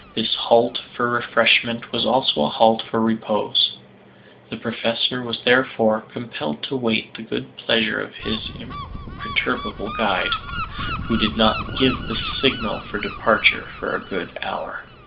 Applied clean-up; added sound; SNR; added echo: none; Gull, seagull; 12 dB; none.